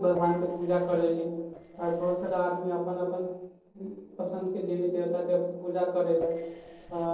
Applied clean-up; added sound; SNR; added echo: neural separator model SepFormer DNS4.